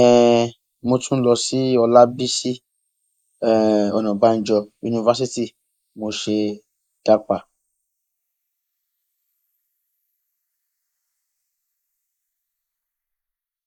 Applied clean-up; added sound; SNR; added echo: neural mask model Resemble Enhance denoiser.